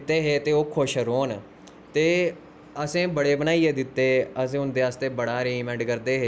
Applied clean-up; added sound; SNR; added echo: none; none; none; none.